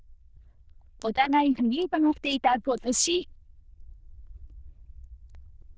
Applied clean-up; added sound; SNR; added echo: neural diffusion model UNIVERSE++.